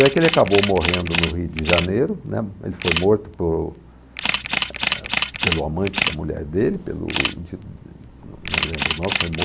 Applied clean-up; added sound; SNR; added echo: none; Camera; 4 dB; none.